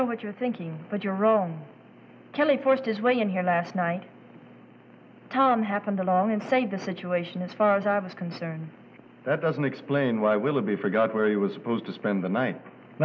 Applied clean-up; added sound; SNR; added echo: none; none; none; none.